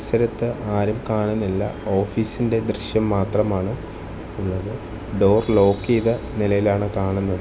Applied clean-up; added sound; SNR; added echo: none; none; none; none.